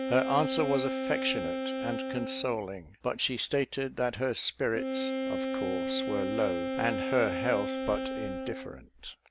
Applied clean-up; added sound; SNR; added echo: none; Wind instrument, woodwind instrument; 2 dB; none.